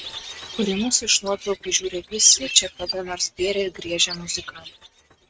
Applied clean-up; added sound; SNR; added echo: neural mask model RNNoise.